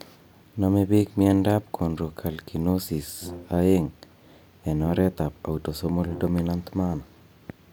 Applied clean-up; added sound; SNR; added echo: none; Brass instrument; 18 dB; none.